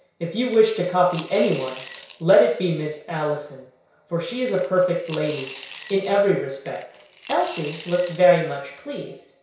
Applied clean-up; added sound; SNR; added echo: none; Coin (dropping) / Glass; 18 dB; reverberation time 0.6 s.